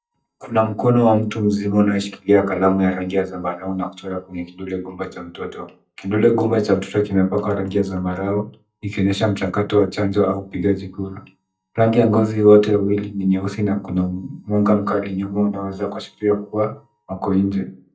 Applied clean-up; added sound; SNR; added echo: neural mask model DeepFilterNet 3.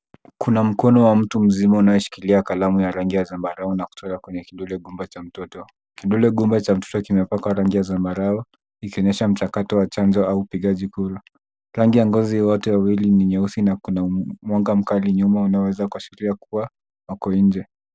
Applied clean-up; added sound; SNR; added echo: none; none; none; none.